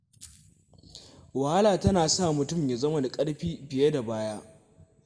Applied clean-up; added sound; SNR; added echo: none; none; none; reverberation time 1.0 s.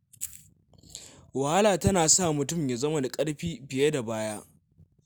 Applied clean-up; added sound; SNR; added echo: none; none; none; none.